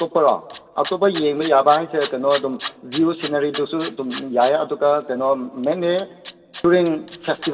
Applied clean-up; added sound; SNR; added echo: none; Tools; 8 dB; reverberation time 1.7 s.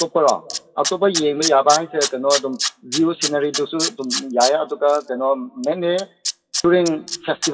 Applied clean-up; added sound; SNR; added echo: classical method WPE with log-MMSE.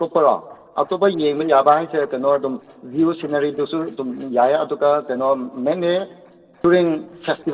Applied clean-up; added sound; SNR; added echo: neural separator model SepFormer DNS4.